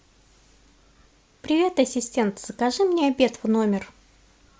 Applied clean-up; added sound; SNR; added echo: none; none; none; none.